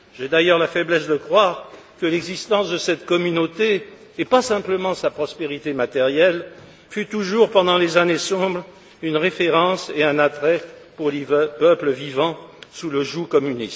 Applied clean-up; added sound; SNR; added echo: none; none; none; none.